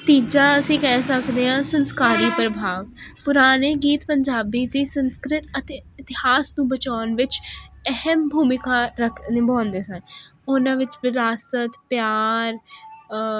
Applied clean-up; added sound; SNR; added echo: none; none; none; none.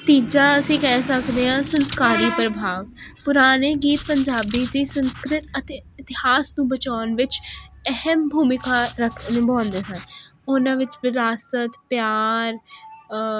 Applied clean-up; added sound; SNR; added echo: none; Scissors + Writing; 17 dB; none.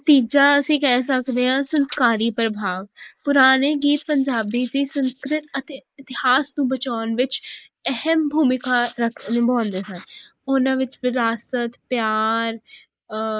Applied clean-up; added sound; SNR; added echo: neural mask model Resemble Enhance denoiser.